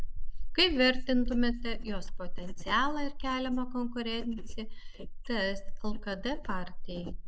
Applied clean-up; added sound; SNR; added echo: neural mask model Resemble Enhance denoiser.